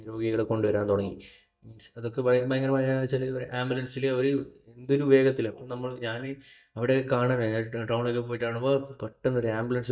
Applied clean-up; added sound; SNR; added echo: neural mask model DeepFilterNet 3.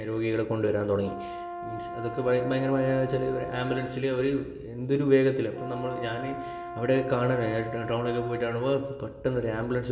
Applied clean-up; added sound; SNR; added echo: none; Brass instrument; 10 dB; reverberation time 0.9 s.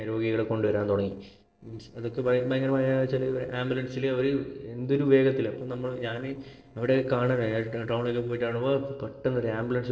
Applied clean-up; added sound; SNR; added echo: neural separator model SepFormer DNS4.